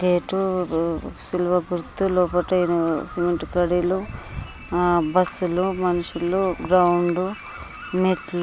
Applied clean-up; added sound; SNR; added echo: none; none; none; none.